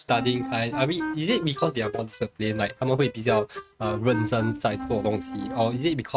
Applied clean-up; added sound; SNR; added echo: neural mask model RNNoise.